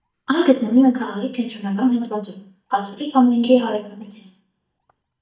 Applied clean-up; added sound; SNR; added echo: neural mask model DeepFilterNet 3.